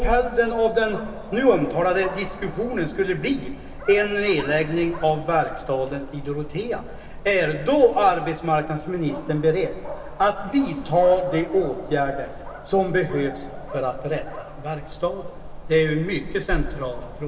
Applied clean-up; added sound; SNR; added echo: none; Dog; 10 dB; reverberation time 2.8 s.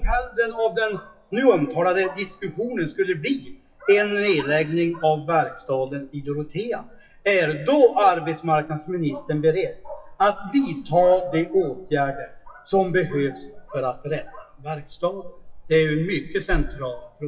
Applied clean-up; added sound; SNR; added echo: classical method WPE with log-MMSE.